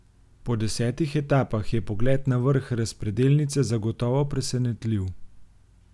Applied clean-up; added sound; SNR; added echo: none; none; none; none.